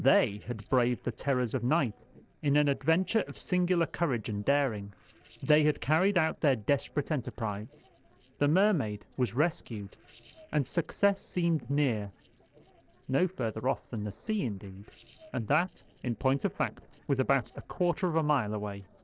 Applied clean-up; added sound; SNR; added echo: neural separator model SepFormer DNS4.